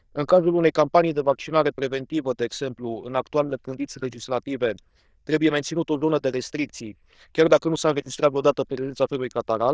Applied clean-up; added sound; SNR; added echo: neural diffusion model UNIVERSE++.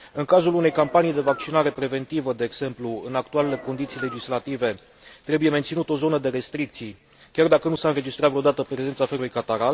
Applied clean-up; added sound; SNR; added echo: none; Engine; 16 dB; none.